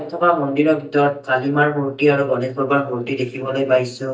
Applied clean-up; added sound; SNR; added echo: neural mask model DeepFilterNet 3.